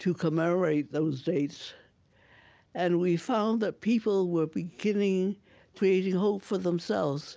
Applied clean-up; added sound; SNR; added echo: none; none; none; none.